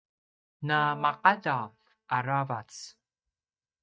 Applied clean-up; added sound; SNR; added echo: neural mask model DeepFilterNet 3.